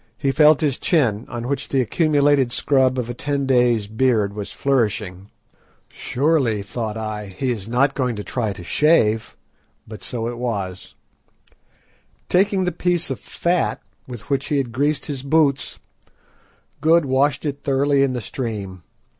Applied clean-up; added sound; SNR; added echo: none; none; none; none.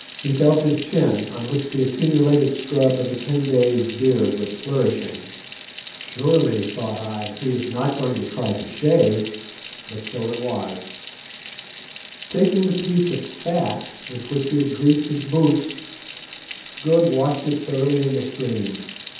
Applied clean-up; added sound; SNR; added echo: none; Sink (filling or washing) / Water tap, faucet; 16 dB; reverberation time 0.8 s.